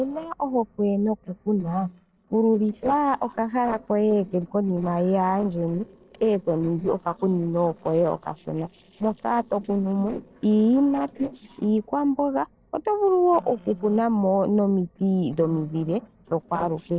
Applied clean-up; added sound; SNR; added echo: neural separator model SepFormer DNS4.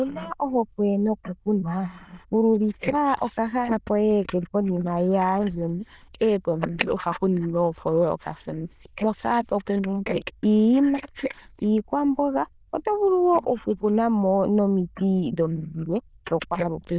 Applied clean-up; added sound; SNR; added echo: neural diffusion model UNIVERSE++.